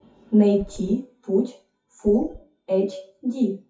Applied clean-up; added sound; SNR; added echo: classical method WPE with log-MMSE.